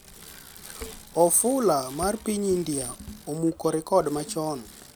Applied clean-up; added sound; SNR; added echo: none; Bicycle; 18 dB; none.